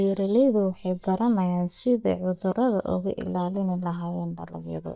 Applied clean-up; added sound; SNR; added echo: neural mask model DeepFilterNet 3.